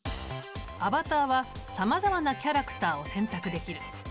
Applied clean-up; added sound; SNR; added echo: none; none; none; none.